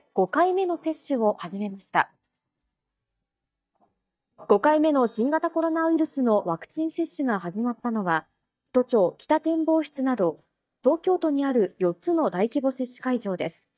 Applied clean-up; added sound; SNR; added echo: neural mask model DeepFilterNet 3.